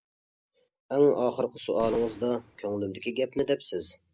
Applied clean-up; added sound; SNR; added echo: none; Boom; 17 dB; none.